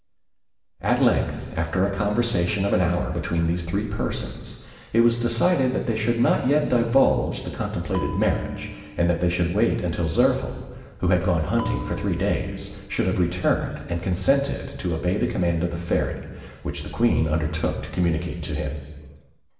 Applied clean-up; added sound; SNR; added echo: none; Bell; 17 dB; reverberation time 1.2 s.